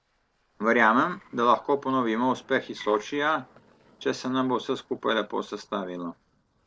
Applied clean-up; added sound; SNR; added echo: neural separator model SepFormer DNS4.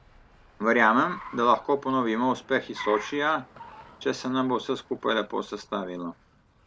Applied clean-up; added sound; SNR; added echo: none; Car; 18 dB; none.